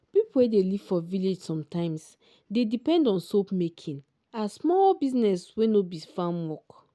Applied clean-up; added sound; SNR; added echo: none; none; none; none.